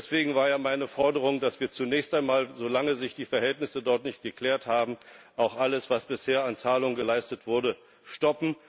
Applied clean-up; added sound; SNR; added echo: none; none; none; none.